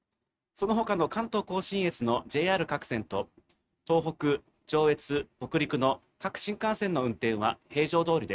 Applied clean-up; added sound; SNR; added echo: neural mask model RNNoise.